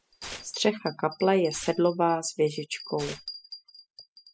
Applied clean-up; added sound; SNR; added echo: classical method spectral subtraction.